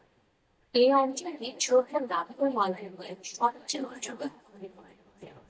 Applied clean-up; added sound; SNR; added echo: neural mask model DeepFilterNet 3.